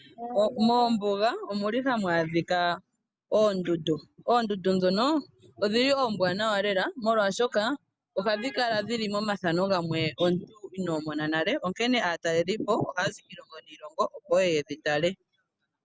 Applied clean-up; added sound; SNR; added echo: none; none; none; none.